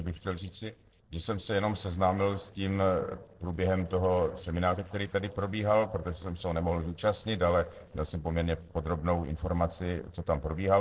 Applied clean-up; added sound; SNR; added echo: neural separator model SepFormer DNS4.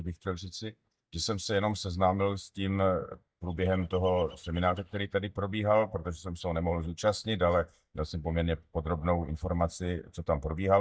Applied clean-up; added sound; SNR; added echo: neural mask model DeepFilterNet 3.